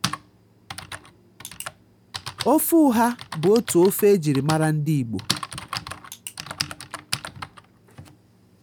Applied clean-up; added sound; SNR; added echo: none; Typing; 11 dB; none.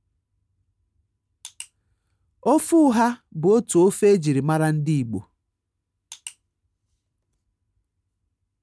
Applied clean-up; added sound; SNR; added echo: none; none; none; none.